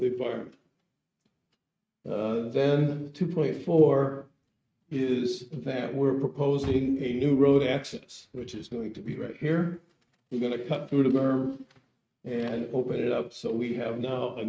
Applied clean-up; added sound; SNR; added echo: neural mask model RNNoise.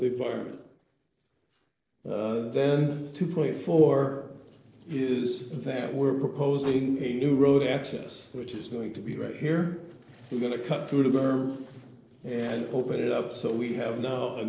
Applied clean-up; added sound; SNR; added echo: neural separator model SepFormer DNS4.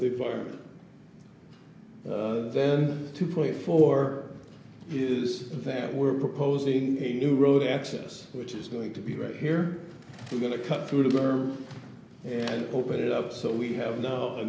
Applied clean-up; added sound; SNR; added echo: none; none; none; none.